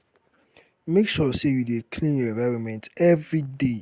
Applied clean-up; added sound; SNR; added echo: none; none; none; none.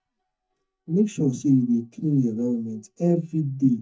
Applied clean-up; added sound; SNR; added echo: neural mask model DeepFilterNet 3.